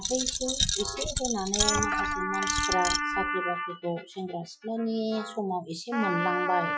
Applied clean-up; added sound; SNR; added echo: classical method Wiener filter.